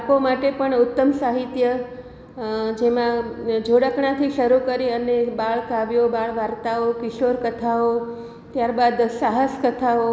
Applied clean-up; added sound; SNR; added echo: none; none; none; none.